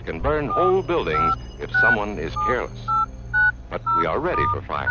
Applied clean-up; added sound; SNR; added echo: none; Telephone; -1 dB; none.